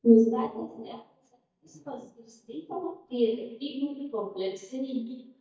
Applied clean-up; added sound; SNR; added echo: neural mask model DeepFilterNet 3.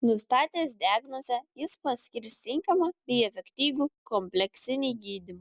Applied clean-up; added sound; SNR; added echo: none; none; none; none.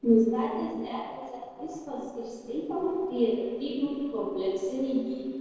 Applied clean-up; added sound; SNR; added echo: neural separator model SepFormer DNS4.